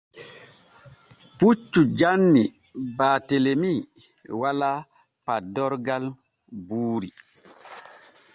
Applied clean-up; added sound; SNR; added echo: none; none; none; none.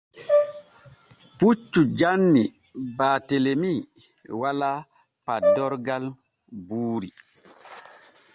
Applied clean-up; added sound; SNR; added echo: none; Brass instrument; 1 dB; none.